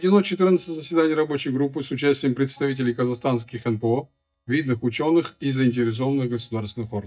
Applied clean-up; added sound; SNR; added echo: neural mask model DeepFilterNet 3.